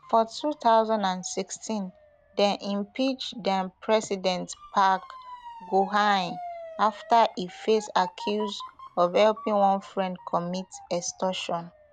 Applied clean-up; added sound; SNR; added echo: none; Motor vehicle (road) / Siren; 18 dB; none.